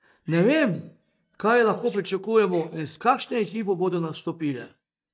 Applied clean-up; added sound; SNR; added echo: neural mask model DeepFilterNet 3.